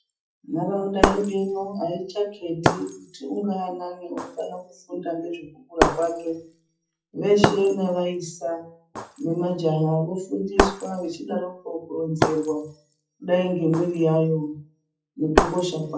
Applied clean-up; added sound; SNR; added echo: classical method WPE with log-MMSE.